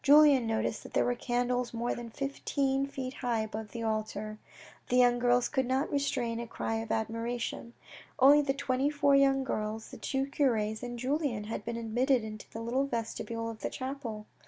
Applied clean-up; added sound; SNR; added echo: none; none; none; none.